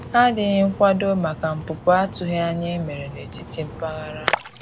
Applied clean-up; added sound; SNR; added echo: none; Splash, splatter; 11 dB; none.